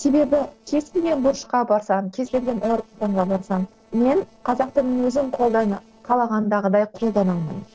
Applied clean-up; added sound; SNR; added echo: neural separator model SepFormer DNS4.